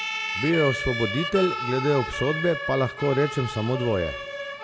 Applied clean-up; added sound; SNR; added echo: none; Siren; 6 dB; none.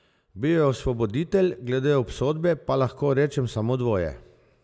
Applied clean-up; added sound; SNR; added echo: none; none; none; none.